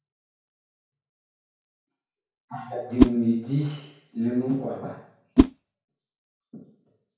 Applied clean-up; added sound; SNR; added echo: none; Whoosh, swoosh, swish; -5 dB; reverberation time 0.5 s.